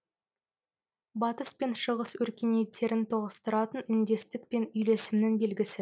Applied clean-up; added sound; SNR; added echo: none; none; none; none.